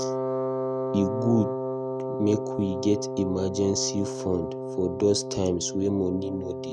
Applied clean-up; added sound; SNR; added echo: none; Wind instrument, woodwind instrument; 4 dB; none.